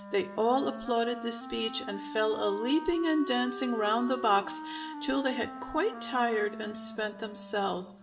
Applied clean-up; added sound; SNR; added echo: none; Wind instrument, woodwind instrument; 11 dB; reverberation time 0.7 s.